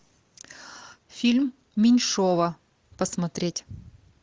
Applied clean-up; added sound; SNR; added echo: none; none; none; none.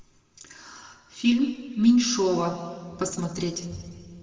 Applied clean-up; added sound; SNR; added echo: none; none; none; reverberation time 1.6 s.